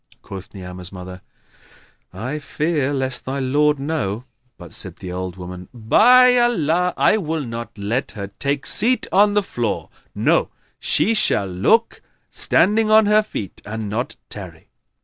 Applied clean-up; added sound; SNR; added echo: none; none; none; none.